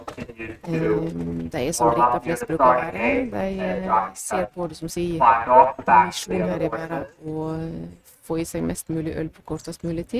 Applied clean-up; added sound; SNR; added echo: neural mask model RNNoise.